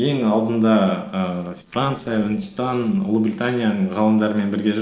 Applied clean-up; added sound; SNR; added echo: neural separator model SepFormer DNS4.